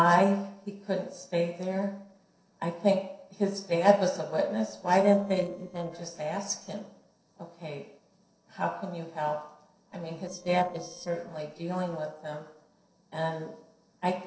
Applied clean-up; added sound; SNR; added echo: neural separator model SepFormer DNS4.